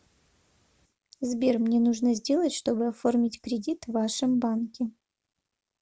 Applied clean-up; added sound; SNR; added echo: none; none; none; none.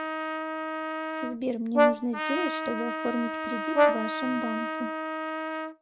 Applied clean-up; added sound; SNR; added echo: none; Trumpet + Brass instrument; -4 dB; none.